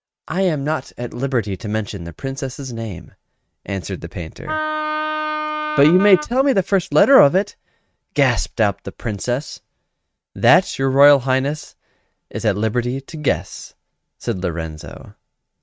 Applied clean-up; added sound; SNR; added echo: neural mask model RNNoise.